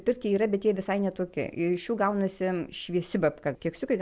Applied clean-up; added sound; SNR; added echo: none; none; none; none.